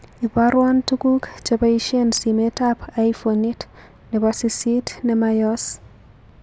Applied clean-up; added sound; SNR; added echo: none; none; none; none.